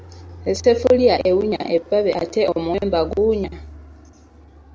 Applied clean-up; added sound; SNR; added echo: none; Fixed-wing aircraft, airplane; 17 dB; none.